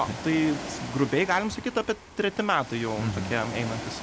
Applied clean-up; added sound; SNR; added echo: none; Ocean; 11 dB; none.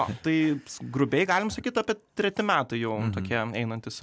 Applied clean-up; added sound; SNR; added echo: none; none; none; none.